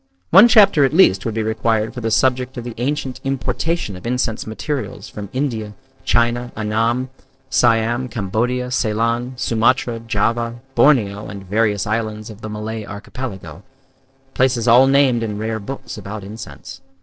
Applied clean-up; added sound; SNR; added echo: neural separator model SepFormer DNS4.